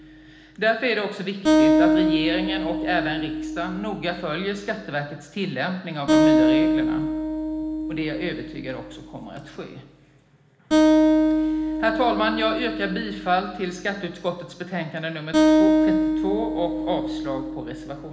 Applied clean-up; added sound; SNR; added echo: none; Acoustic guitar; -5 dB; reverberation time 1.1 s.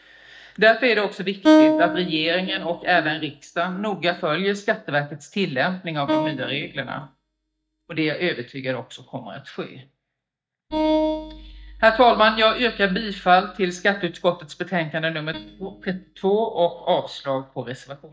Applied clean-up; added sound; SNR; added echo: neural mask model DeepFilterNet 3.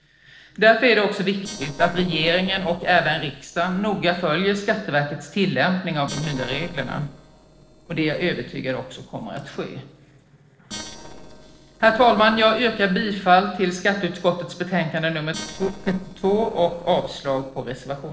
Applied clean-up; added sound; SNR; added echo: neural separator model SepFormer DNS4.